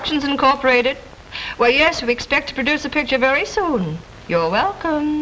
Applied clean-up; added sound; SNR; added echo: none; none; none; none.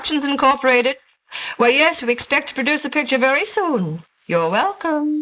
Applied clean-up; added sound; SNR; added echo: neural mask model Resemble Enhance denoiser.